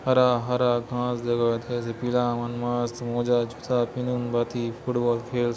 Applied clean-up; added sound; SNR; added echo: none; none; none; none.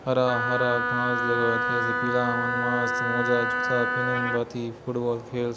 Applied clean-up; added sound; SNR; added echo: none; Wind instrument, woodwind instrument; 0 dB; none.